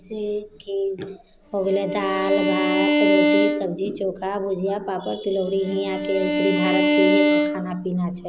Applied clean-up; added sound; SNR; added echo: none; Bowed string instrument; -1 dB; none.